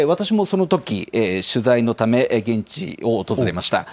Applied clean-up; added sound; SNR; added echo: none; none; none; none.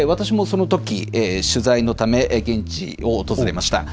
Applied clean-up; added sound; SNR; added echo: none; Bass guitar; 10 dB; none.